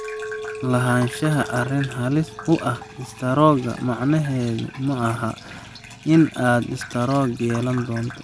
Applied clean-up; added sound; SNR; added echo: none; Chink, clink + Bathtub (filling or washing) / Gurgling; 15 dB; none.